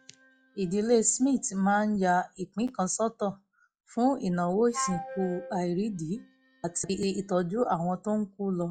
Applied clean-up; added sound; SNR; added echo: classical method log-MMSE.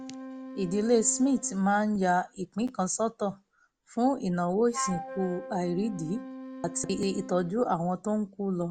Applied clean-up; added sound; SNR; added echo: none; Wind instrument, woodwind instrument; 14 dB; none.